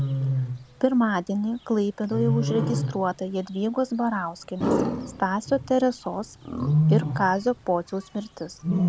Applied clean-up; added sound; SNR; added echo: none; Wild animals; 2 dB; none.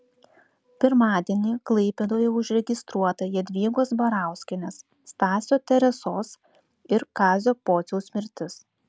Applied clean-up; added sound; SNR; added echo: none; none; none; none.